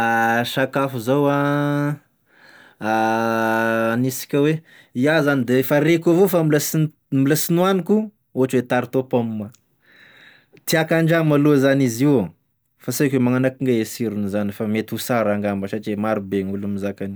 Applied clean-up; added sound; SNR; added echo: none; none; none; none.